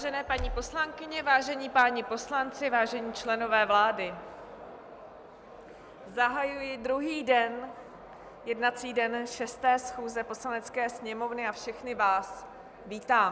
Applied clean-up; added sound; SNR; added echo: none; none; none; none.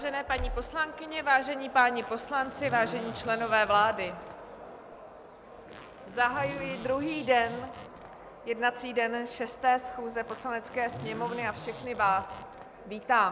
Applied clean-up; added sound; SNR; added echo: none; Zipper (clothing); 16 dB; none.